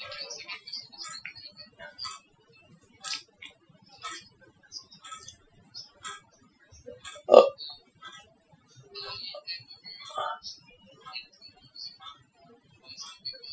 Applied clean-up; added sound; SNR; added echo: classical method Wiener filter.